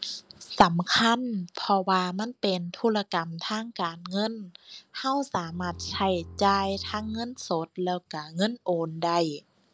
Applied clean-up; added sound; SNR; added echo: none; Bowed string instrument; 16 dB; none.